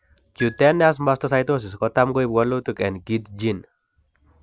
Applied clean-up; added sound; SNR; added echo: none; Marimba, xylophone; 18 dB; none.